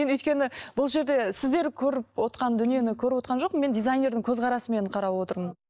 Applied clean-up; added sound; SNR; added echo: neural mask model DeepFilterNet 3.